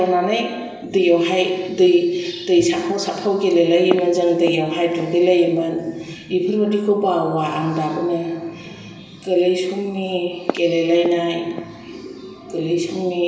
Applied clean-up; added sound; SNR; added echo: none; Walk, footsteps; 13 dB; reverberation time 0.7 s.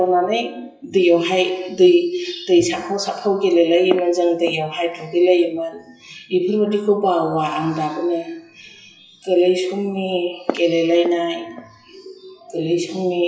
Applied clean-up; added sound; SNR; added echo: classical method WPE with log-MMSE.